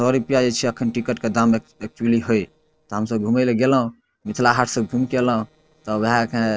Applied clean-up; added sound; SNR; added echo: neural separator model SepFormer DNS4.